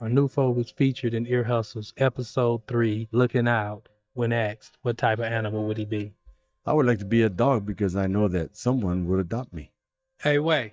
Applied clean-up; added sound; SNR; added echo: neural mask model DeepFilterNet 3.